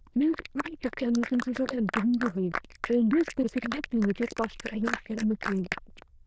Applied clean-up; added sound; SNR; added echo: neural diffusion model UNIVERSE++.